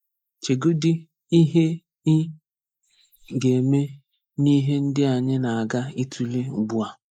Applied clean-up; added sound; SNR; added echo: neural mask model Resemble Enhance denoiser.